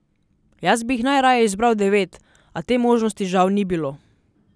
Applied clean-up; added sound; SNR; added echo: none; none; none; none.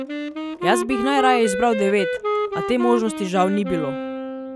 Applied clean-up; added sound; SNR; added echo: none; Wind instrument, woodwind instrument; 4 dB; none.